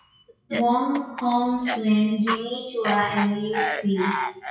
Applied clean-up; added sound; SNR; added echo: classical method WPE with log-MMSE.